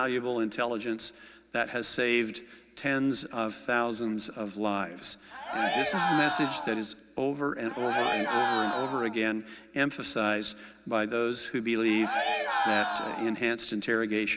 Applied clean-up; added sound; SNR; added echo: none; Cheering; 0 dB; none.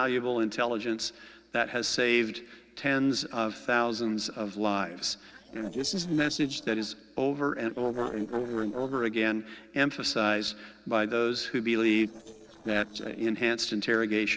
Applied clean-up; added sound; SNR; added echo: neural separator model SepFormer DNS4.